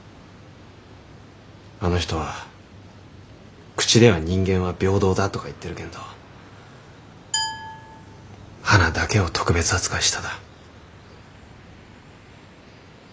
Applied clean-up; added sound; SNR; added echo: none; Glass; 8 dB; none.